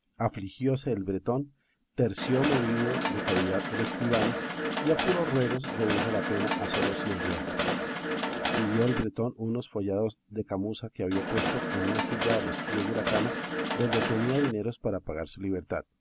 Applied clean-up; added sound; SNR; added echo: none; Mechanisms; 0 dB; none.